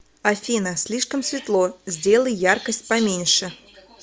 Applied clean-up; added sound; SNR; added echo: none; none; none; none.